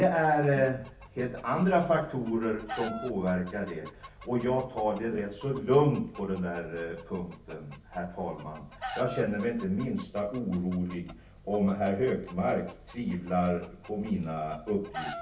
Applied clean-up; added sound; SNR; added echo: none; Chicken, rooster; 17 dB; reverberation time 0.4 s.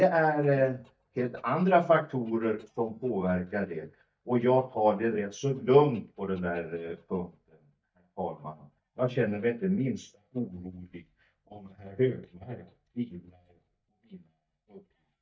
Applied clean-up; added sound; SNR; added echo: neural mask model DeepFilterNet 3.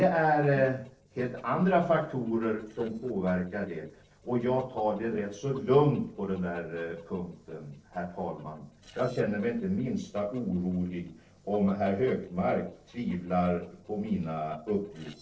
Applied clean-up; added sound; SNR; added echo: neural separator model SepFormer DNS4.